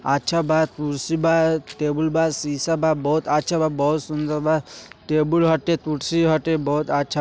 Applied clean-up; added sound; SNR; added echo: none; none; none; none.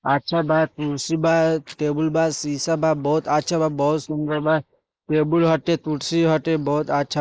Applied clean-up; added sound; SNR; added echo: neural mask model Resemble Enhance denoiser.